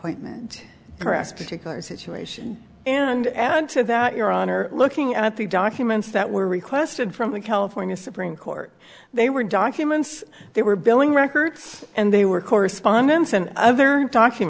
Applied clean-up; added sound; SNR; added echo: none; none; none; none.